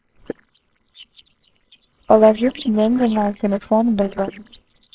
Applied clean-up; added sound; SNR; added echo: neural separator model SepFormer WHAMR!.